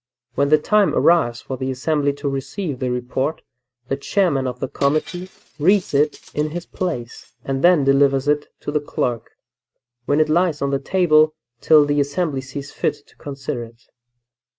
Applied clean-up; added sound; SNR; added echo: neural mask model RNNoise.